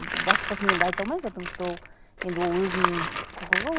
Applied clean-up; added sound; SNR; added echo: none; Tools; -1 dB; none.